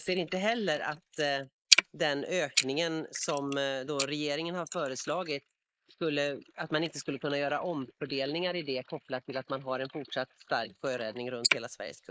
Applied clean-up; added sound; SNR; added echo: neural mask model Resemble Enhance denoiser.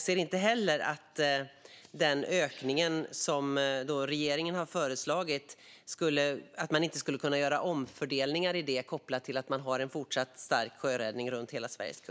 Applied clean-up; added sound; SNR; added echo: none; none; none; none.